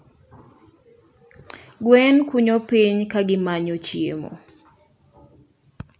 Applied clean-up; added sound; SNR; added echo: none; none; none; none.